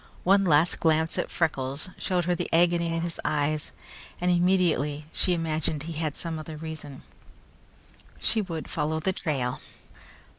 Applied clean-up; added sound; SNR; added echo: neural mask model Resemble Enhance denoiser.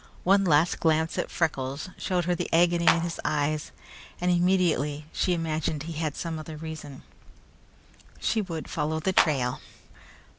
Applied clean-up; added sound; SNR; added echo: none; Clapping; 1 dB; none.